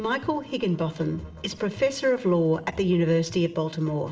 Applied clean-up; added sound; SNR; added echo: none; none; none; reverberation time 1.4 s.